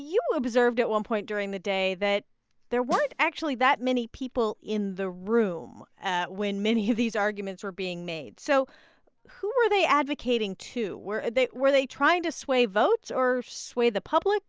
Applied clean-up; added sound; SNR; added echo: none; Snare drum; 14 dB; none.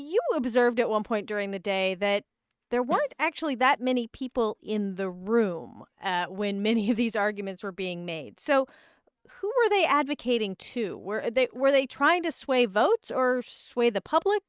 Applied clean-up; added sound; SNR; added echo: neural mask model RNNoise.